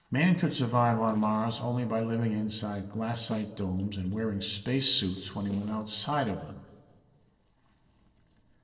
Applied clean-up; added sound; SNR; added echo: neural separator model SepFormer DNS4.